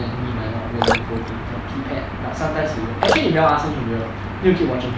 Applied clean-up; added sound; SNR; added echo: none; Drip; 6 dB; none.